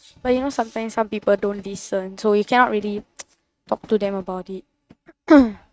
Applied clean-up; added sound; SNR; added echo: neural mask model RNNoise.